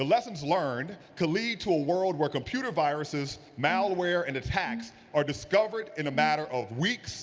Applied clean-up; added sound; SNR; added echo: none; Brass instrument; 13 dB; none.